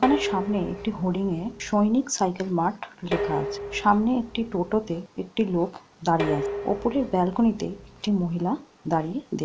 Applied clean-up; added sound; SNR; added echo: none; Dishes, pots, and pans; 9 dB; none.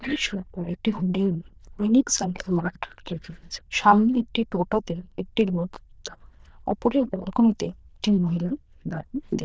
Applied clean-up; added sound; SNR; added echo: neural diffusion model UNIVERSE++.